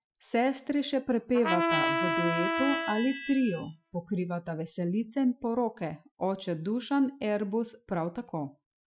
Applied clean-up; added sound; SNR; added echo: classical method Wiener filter.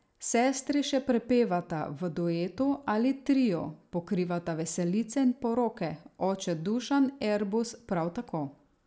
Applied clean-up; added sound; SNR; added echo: none; none; none; none.